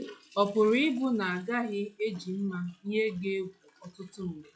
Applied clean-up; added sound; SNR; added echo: classical method log-MMSE.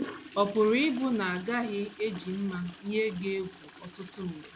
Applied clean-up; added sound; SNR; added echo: none; Toilet flush; 15 dB; none.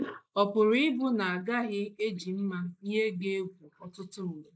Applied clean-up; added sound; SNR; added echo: neural mask model Resemble Enhance denoiser.